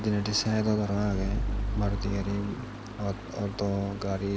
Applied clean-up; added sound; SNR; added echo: none; Stream; 5 dB; none.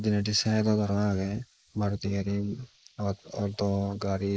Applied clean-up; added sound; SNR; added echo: neural mask model Resemble Enhance denoiser.